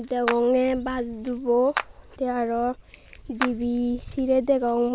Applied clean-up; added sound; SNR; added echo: none; Clapping; 12 dB; none.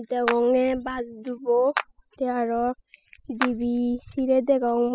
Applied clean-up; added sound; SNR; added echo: classical method spectral subtraction.